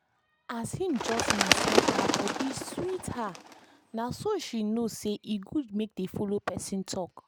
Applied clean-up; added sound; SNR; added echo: none; Bird; -3 dB; none.